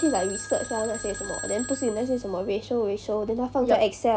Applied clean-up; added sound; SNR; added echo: none; Telephone; 11 dB; none.